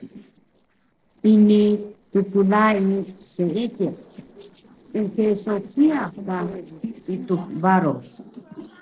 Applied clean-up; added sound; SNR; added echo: neural separator model SepFormer DNS4.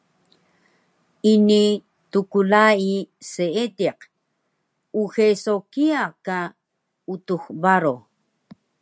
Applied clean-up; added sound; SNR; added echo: none; none; none; none.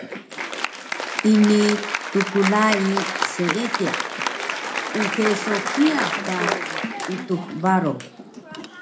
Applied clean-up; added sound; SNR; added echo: none; Applause; 4 dB; reverberation time 0.3 s.